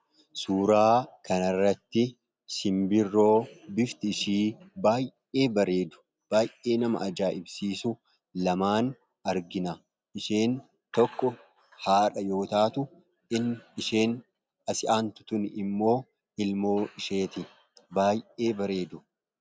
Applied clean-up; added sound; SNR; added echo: none; none; none; none.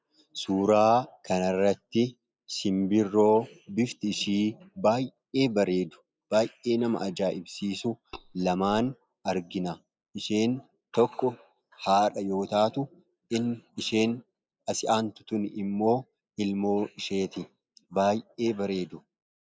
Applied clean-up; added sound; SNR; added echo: neural mask model Resemble Enhance denoiser.